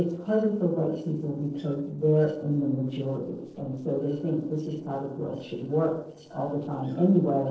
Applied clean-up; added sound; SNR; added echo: neural separator model SepFormer DNS4.